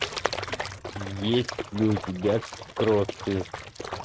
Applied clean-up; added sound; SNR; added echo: neural mask model RNNoise.